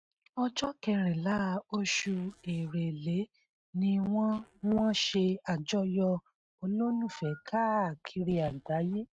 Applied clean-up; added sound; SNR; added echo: neural mask model RNNoise.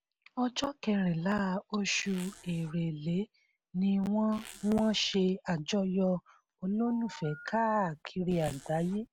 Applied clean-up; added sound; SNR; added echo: none; Zipper (clothing) + Telephone; 19 dB; none.